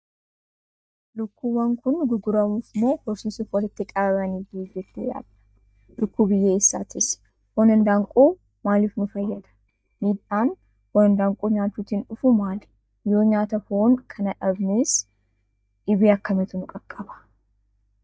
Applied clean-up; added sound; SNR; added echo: neural mask model DeepFilterNet 3.